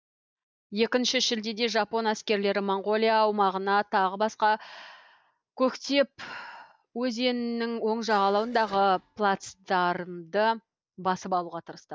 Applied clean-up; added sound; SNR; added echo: neural mask model DeepFilterNet 3.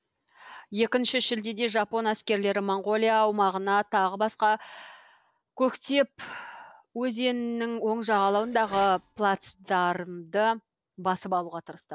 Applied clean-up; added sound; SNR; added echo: neural separator model SepFormer DNS4.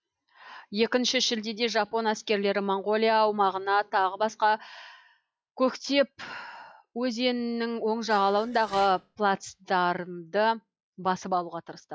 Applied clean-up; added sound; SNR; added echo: classical method log-MMSE.